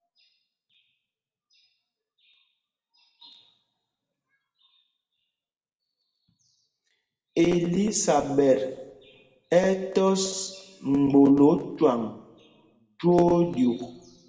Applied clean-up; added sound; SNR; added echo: none; none; none; reverberation time 1.0 s.